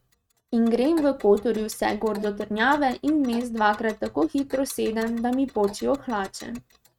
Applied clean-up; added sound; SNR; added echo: neural mask model RNNoise.